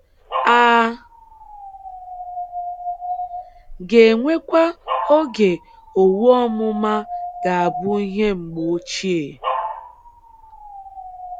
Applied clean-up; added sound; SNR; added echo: none; Dog; 10 dB; none.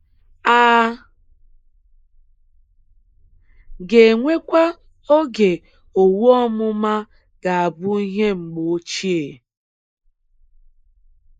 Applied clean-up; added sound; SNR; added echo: neural mask model Resemble Enhance denoiser.